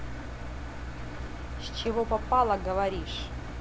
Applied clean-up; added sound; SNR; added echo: none; Engine; 5 dB; none.